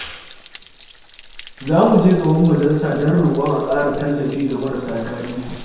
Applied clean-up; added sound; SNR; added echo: none; Stream / Trickle, dribble / Splash, splatter; 19 dB; reverberation time 1.1 s.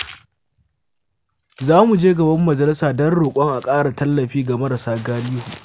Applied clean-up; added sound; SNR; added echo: none; none; none; none.